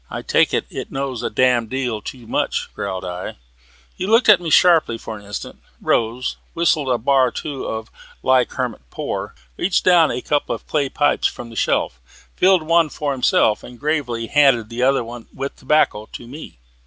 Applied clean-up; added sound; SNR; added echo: none; none; none; none.